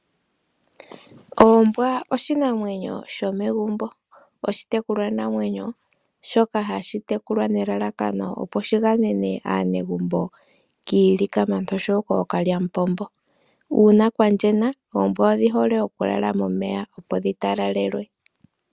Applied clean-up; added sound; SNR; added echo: none; none; none; none.